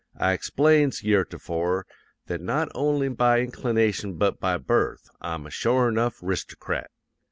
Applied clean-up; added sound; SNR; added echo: none; none; none; none.